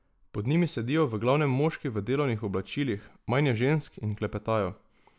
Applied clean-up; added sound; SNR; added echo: none; none; none; none.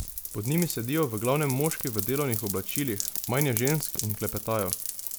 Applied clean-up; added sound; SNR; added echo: none; Rain; 5 dB; none.